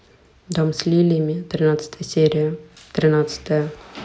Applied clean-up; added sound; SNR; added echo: none; none; none; none.